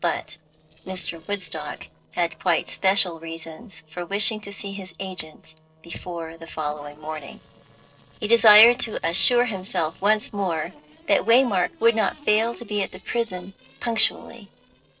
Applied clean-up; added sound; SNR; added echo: neural separator model SepFormer DNS4.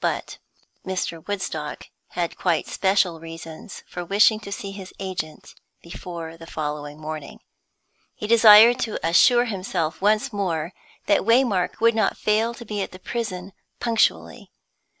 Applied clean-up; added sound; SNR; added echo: none; none; none; none.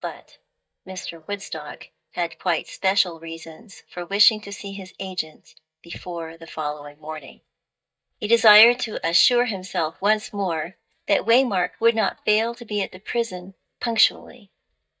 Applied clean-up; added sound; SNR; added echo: neural mask model DeepFilterNet 3.